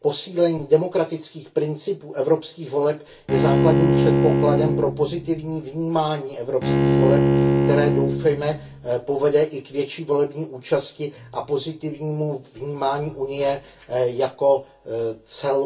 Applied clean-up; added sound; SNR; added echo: none; Bowed string instrument; -3 dB; reverberation time 0.2 s.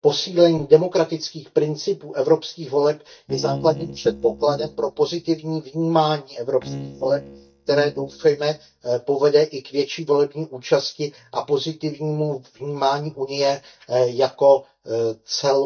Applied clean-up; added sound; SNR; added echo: neural mask model DeepFilterNet 3.